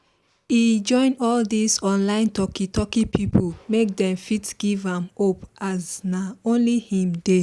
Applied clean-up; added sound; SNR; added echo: none; none; none; none.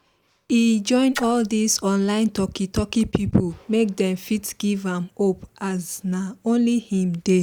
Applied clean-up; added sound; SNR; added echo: none; Splash, splatter; 15 dB; none.